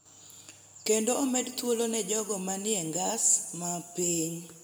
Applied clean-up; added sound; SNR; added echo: none; none; none; reverberation time 1.3 s.